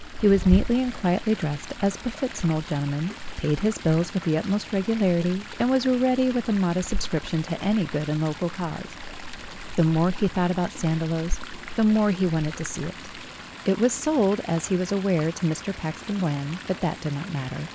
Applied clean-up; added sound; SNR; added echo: none; Chatter / Stream; 10 dB; none.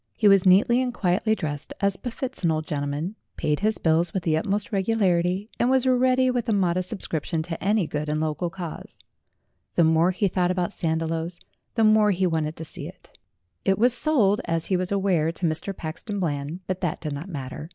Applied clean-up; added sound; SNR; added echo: none; none; none; none.